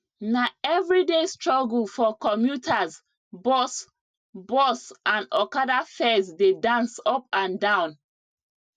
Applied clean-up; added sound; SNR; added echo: none; none; none; none.